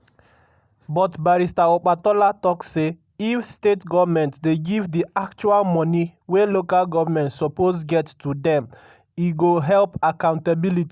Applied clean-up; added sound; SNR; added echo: none; none; none; none.